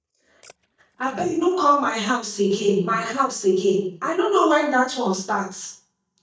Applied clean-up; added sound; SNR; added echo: neural mask model DeepFilterNet 3.